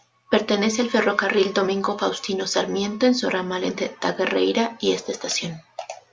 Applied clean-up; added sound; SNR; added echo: none; none; none; none.